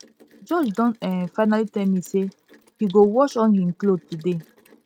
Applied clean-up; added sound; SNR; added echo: neural mask model RNNoise.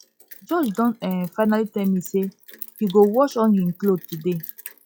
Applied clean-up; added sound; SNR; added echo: classical method log-MMSE.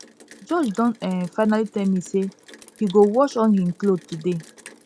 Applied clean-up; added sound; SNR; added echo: none; Rain; 18 dB; none.